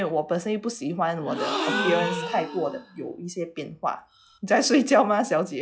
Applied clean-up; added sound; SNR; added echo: classical method log-MMSE.